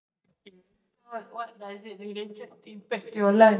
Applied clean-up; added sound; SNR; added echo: neural mask model DeepFilterNet 3.